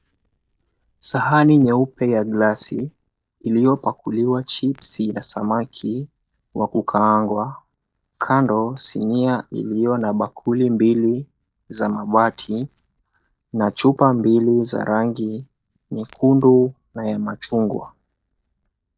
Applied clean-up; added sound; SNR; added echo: neural mask model DeepFilterNet 3.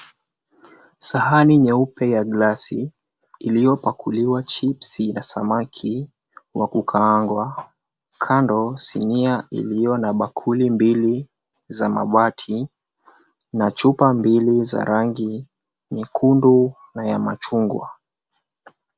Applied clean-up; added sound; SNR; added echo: none; none; none; none.